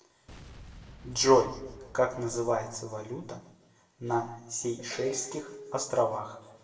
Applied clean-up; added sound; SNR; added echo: none; Boom; 19 dB; reverberation time 0.7 s.